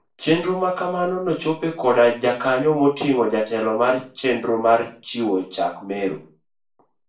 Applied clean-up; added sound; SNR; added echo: none; none; none; reverberation time 0.4 s.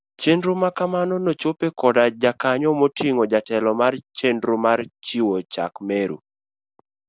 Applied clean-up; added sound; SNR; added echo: none; none; none; none.